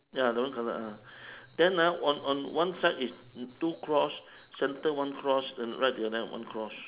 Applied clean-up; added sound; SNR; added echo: none; none; none; none.